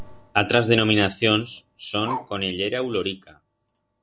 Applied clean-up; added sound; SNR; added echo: none; Bark; 14 dB; none.